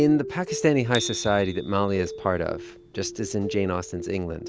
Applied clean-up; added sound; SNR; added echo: none; Bicycle bell; 16 dB; none.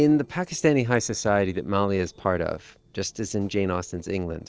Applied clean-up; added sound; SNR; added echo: neural separator model SepFormer DNS4.